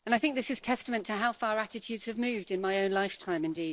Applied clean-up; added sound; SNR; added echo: neural separator model SepFormer DNS4.